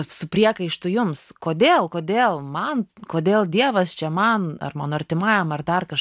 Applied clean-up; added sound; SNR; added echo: none; none; none; none.